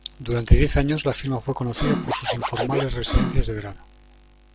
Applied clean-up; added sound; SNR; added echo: none; Scratching (performance technique); 6 dB; none.